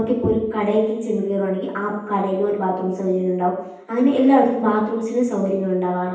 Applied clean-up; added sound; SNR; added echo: none; none; none; reverberation time 0.9 s.